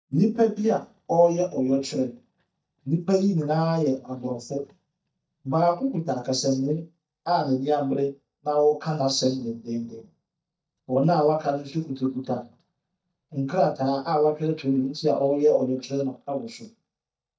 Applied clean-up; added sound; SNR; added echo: neural mask model DeepFilterNet 3.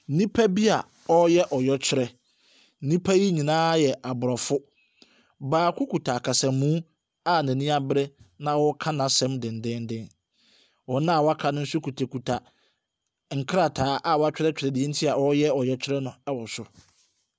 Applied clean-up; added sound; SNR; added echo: none; none; none; none.